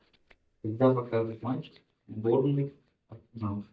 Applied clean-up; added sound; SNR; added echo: neural mask model DeepFilterNet 3.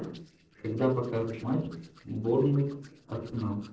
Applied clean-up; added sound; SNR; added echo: neural separator model SepFormer DNS4.